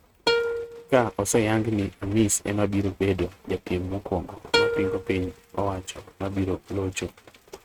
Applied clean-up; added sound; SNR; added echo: neural mask model RNNoise.